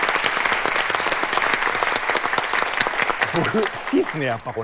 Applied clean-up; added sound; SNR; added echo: none; none; none; none.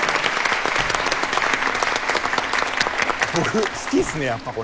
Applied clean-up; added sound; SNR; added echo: none; Slam + Toilet flush; 14 dB; none.